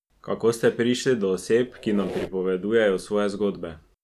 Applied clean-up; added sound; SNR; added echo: none; Squeak; 17 dB; none.